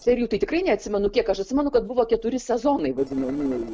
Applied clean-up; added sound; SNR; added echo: neural separator model SepFormer DNS4.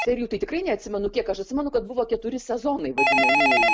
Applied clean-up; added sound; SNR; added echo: none; Telephone; -1 dB; none.